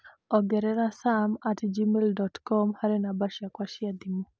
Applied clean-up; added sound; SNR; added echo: none; none; none; none.